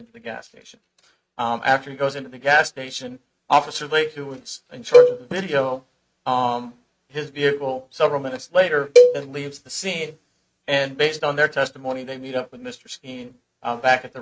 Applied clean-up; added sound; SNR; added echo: neural mask model RNNoise.